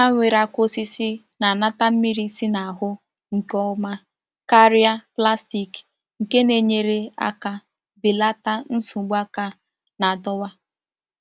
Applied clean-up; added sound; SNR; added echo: none; none; none; none.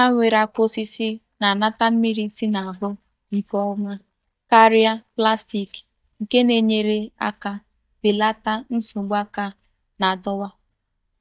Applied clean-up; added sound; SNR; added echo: neural mask model DeepFilterNet 3.